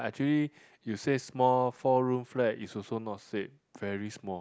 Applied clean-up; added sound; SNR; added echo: none; none; none; none.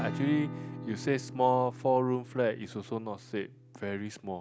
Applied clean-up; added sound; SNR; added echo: none; Acoustic guitar / Strum; 11 dB; none.